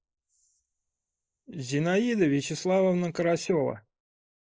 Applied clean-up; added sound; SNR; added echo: neural mask model Resemble Enhance denoiser.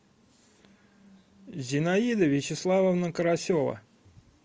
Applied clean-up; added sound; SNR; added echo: none; none; none; none.